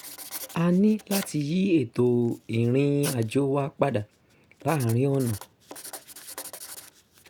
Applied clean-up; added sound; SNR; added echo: none; Writing; 16 dB; none.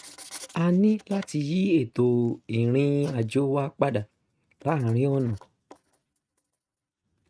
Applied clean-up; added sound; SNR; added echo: neural mask model RNNoise.